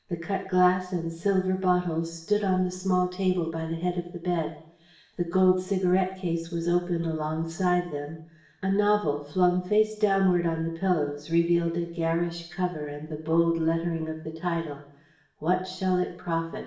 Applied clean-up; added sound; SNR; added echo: none; none; none; reverberation time 0.7 s.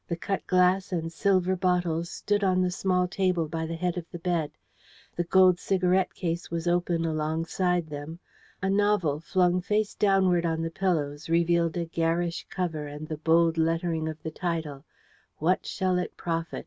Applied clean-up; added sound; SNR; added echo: none; none; none; none.